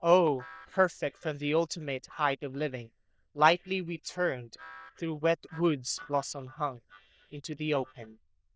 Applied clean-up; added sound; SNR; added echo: neural diffusion model UNIVERSE++.